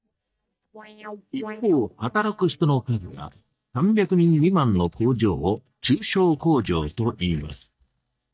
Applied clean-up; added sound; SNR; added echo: neural mask model DeepFilterNet 3.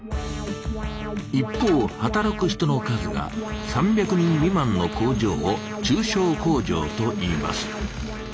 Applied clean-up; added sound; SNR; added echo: none; Alarm; 8 dB; none.